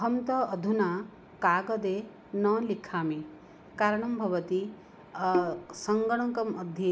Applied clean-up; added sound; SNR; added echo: none; Bowed string instrument; 6 dB; none.